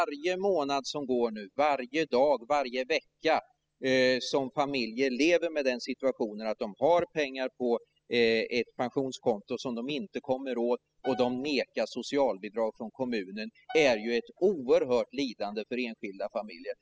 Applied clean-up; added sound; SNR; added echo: classical method spectral subtraction.